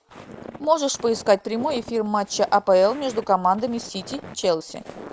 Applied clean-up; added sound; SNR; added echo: none; Walk, footsteps; 18 dB; none.